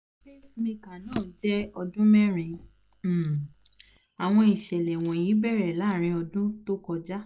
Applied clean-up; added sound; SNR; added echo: none; Drawer open or close; 20 dB; none.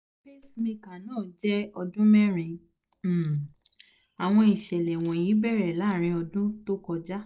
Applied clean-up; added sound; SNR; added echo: none; none; none; none.